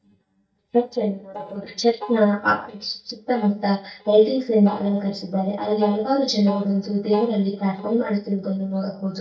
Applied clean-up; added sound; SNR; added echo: neural mask model DeepFilterNet 3.